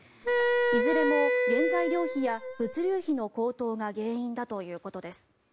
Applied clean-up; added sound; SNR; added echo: none; Wind instrument, woodwind instrument; -4 dB; none.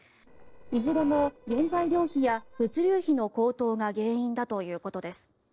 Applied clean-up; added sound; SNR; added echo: neural separator model SepFormer DNS4.